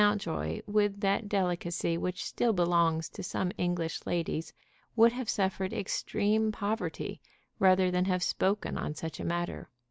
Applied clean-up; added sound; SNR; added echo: none; none; none; none.